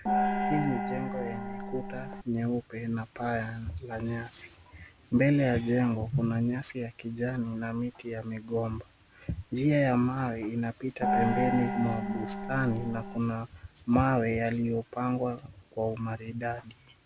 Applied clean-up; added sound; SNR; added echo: none; Gong; 1 dB; none.